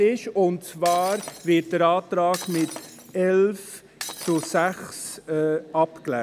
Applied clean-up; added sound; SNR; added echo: none; Shatter; 16 dB; none.